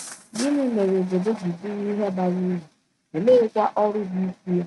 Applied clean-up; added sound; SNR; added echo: neural mask model RNNoise.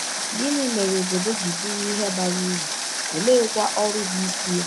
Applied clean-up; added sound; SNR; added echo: none; Water; 3 dB; none.